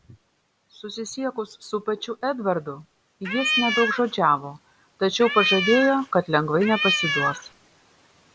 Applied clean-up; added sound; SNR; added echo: none; Cat; 0 dB; none.